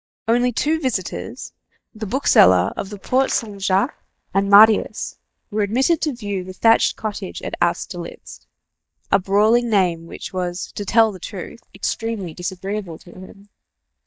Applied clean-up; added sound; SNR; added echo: neural mask model DeepFilterNet 3.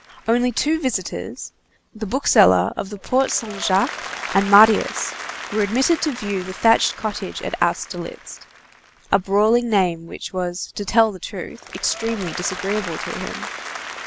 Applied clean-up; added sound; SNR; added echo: none; Applause; 13 dB; none.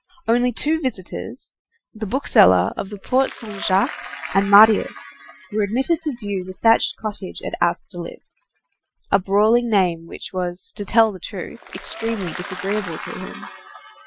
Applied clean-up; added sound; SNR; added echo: classical method Wiener filter.